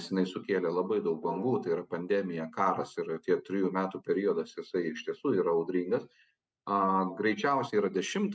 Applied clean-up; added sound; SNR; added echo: neural mask model RNNoise.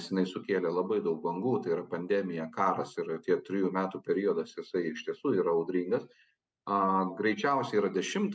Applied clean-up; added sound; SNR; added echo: none; none; none; none.